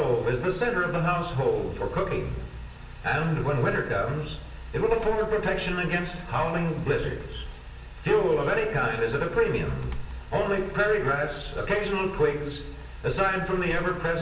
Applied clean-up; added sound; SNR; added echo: none; Bird; 9 dB; reverberation time 0.7 s.